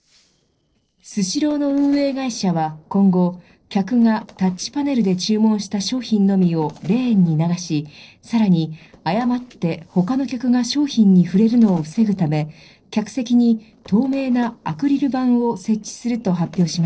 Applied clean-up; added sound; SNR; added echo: neural separator model SepFormer DNS4.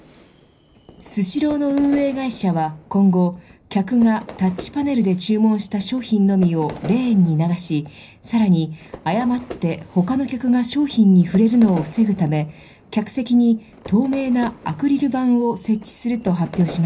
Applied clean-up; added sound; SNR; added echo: none; Fire / Fireworks; 20 dB; reverberation time 0.5 s.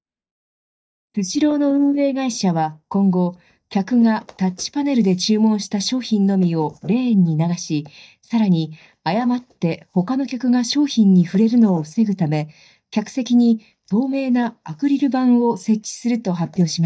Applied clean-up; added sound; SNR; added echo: neural mask model DeepFilterNet 3.